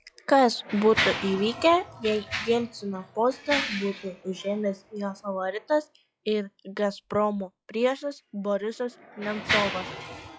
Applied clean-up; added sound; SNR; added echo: classical method log-MMSE.